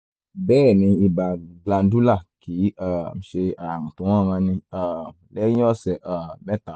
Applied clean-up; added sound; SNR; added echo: none; none; none; none.